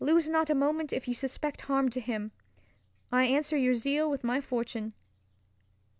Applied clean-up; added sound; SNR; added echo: none; none; none; none.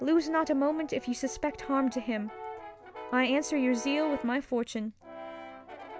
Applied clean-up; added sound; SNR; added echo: none; Brass instrument; 13 dB; none.